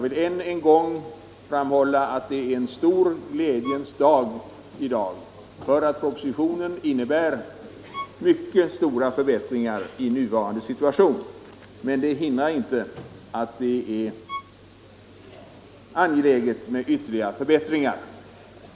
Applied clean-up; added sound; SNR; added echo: none; Bowed string instrument; 18 dB; none.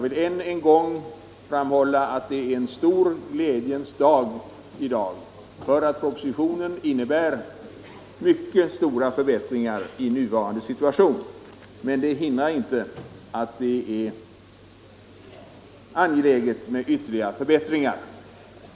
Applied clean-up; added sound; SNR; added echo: none; none; none; none.